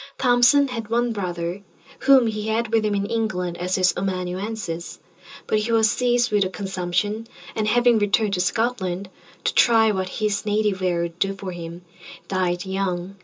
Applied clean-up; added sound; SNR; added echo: none; none; none; reverberation time 0.2 s.